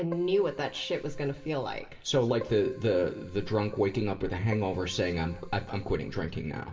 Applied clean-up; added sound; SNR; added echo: none; Keyboard (musical); 15 dB; reverberation time 0.8 s.